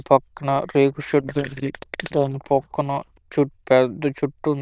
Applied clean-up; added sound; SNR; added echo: neural diffusion model UNIVERSE++.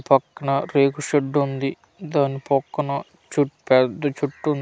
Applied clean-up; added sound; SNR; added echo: none; none; none; none.